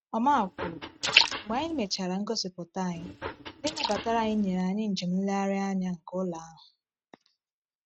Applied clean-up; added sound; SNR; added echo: neural mask model RNNoise.